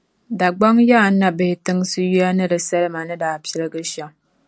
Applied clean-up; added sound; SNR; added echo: none; none; none; none.